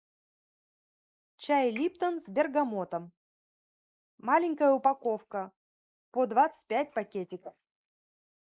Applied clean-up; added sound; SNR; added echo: neural mask model Resemble Enhance denoiser.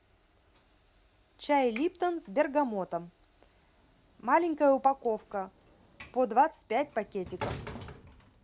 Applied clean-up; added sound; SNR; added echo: none; Sliding door / Train; 18 dB; none.